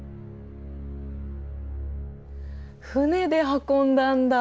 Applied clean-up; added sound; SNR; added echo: none; none; none; none.